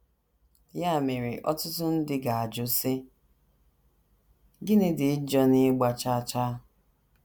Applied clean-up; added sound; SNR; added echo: none; none; none; none.